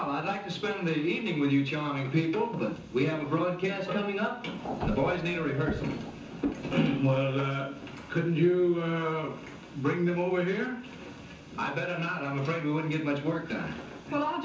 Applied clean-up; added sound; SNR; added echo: none; Printer; 9 dB; reverberation time 0.9 s.